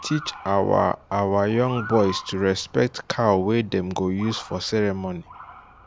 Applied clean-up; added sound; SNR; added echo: none; Motor vehicle (road) / Siren; 17 dB; none.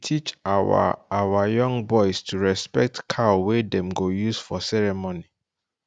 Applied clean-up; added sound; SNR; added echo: none; none; none; none.